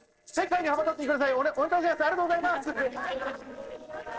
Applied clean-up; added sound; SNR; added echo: neural separator model SepFormer DNS4.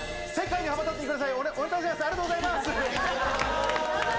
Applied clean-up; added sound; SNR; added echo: none; Crash cymbal; 15 dB; none.